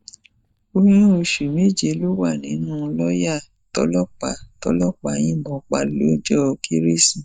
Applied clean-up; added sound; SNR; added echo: neural mask model DeepFilterNet 3.